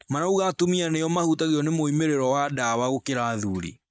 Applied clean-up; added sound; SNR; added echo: neural mask model Resemble Enhance denoiser.